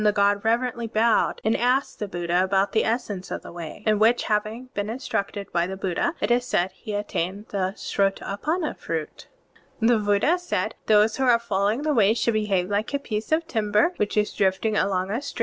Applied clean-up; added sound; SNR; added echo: none; none; none; none.